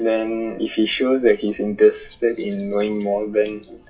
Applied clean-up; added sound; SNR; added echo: classical method WPE with log-MMSE.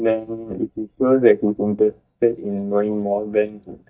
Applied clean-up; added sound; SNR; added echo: neural mask model DeepFilterNet 3.